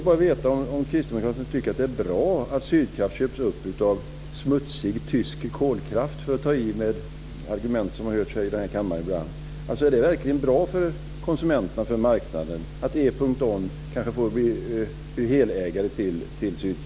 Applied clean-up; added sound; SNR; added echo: none; none; none; none.